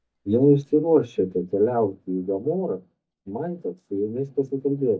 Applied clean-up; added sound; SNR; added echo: neural mask model DeepFilterNet 3.